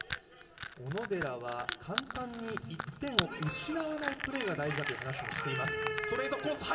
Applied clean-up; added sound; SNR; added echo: none; Crushing; 2 dB; reverberation time 1.8 s.